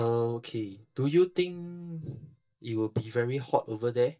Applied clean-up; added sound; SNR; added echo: neural mask model DeepFilterNet 3.